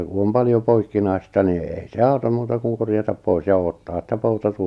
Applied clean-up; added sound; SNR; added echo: none; none; none; none.